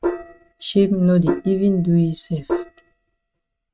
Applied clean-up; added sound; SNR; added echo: neural mask model RNNoise.